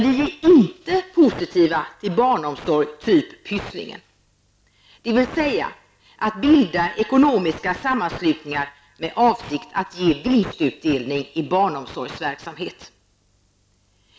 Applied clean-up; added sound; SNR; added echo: none; none; none; none.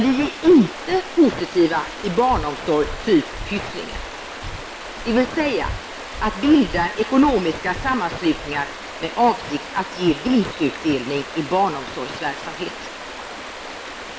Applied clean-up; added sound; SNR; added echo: none; Stream + Breathing; 11 dB; none.